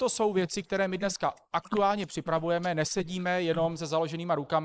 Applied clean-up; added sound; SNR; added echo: neural mask model Resemble Enhance denoiser.